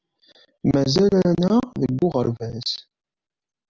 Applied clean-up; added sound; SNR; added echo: none; none; none; none.